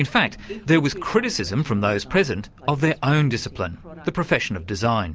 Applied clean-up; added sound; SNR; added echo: none; none; none; none.